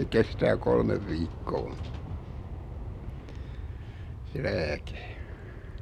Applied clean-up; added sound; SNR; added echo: none; Aircraft; 6 dB; none.